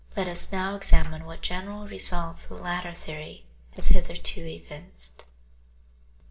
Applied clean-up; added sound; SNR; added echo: neural separator model SepFormer DNS4.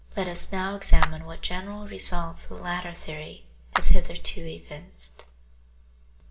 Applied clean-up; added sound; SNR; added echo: none; Clapping; 15 dB; reverberation time 0.8 s.